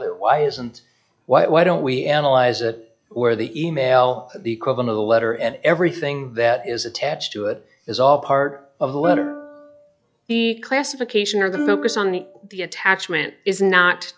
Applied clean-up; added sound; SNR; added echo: classical method log-MMSE.